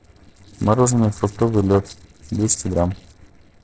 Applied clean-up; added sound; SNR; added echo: neural separator model SepFormer DNS4.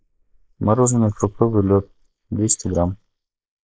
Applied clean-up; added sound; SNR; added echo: neural mask model Resemble Enhance denoiser.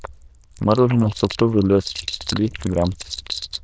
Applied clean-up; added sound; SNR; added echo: neural diffusion model UNIVERSE++.